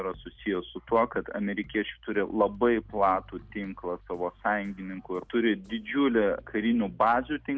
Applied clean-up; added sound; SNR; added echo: none; none; none; none.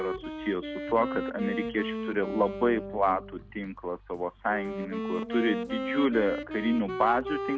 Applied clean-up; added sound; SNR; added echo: none; Wind instrument, woodwind instrument; 6 dB; none.